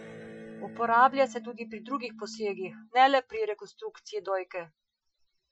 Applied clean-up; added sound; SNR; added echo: classical method Wiener filter.